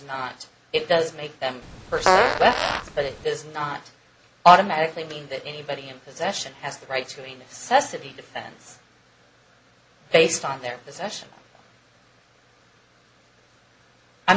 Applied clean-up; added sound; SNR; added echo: none; Fart; -3 dB; none.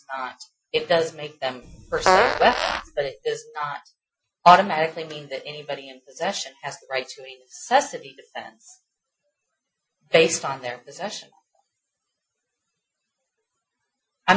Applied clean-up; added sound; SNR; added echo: classical method Wiener filter.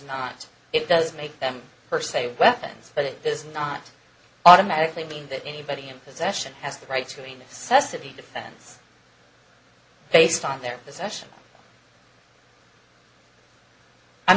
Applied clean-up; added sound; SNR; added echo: none; none; none; none.